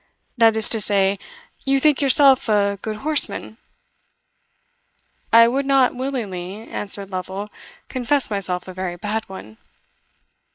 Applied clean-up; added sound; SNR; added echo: neural mask model Resemble Enhance denoiser.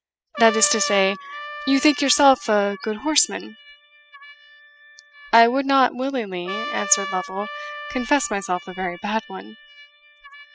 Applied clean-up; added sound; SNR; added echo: classical method spectral subtraction.